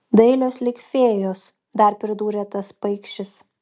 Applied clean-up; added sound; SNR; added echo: none; none; none; none.